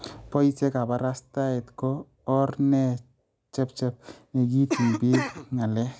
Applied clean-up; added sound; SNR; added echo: none; Cough; 5 dB; none.